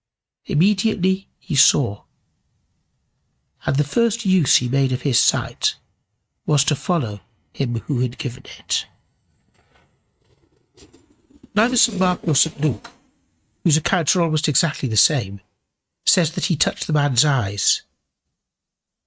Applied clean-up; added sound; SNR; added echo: neural mask model RNNoise.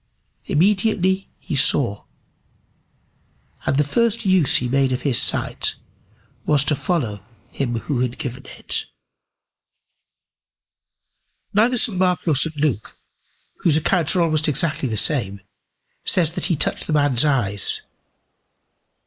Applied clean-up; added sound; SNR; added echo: neural mask model Resemble Enhance denoiser.